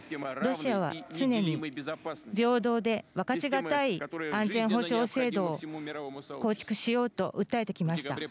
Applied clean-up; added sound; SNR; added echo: none; none; none; none.